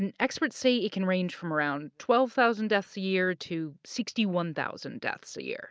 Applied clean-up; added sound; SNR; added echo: none; none; none; none.